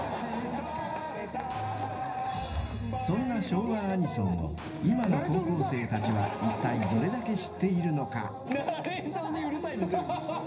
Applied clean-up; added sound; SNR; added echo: none; Explosion; 19 dB; reverberation time 0.5 s.